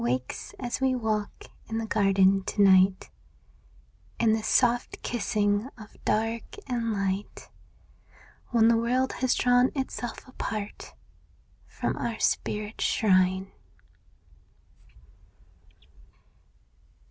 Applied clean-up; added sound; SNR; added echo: none; none; none; none.